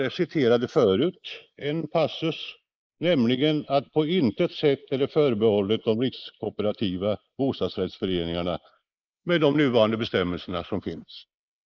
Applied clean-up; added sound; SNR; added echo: neural mask model Resemble Enhance denoiser.